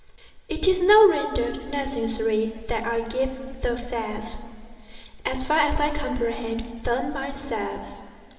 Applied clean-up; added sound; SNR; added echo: none; none; none; reverberation time 2.3 s.